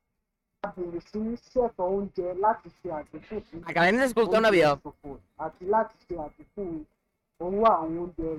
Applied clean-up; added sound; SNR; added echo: neural mask model RNNoise.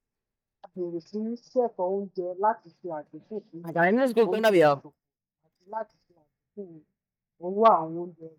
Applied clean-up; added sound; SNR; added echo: neural mask model DeepFilterNet 3.